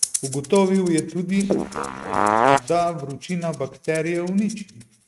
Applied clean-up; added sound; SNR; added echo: neural mask model RNNoise.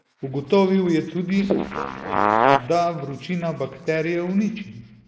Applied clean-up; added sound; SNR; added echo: neural mask model Resemble Enhance denoiser.